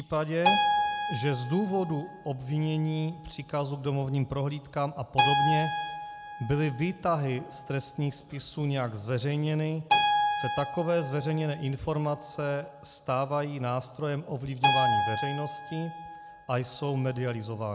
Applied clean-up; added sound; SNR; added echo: none; Keyboard (musical); 2 dB; none.